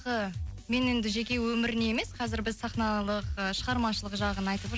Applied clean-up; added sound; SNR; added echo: none; none; none; none.